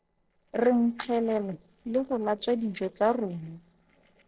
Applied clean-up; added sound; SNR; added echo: neural separator model SepFormer DNS4.